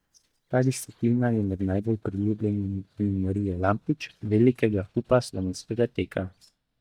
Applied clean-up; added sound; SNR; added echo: neural mask model DeepFilterNet 3.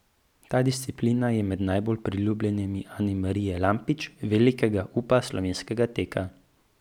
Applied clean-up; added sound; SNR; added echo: none; none; none; none.